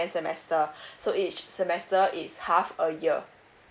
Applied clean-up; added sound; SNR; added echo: none; none; none; none.